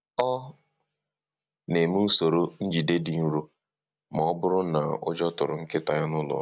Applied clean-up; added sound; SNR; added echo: none; none; none; none.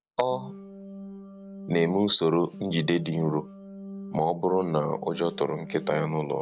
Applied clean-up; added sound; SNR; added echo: none; Organ; 13 dB; none.